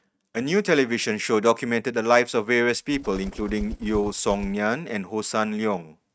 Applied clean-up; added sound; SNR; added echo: neural mask model RNNoise.